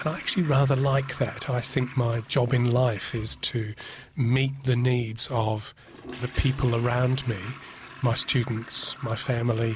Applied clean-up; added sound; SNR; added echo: none; Toilet flush; 19 dB; none.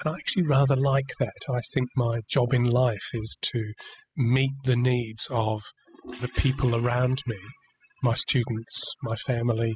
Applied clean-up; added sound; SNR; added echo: classical method spectral subtraction.